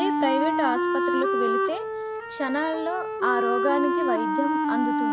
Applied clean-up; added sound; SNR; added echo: none; Wind instrument, woodwind instrument; -3 dB; none.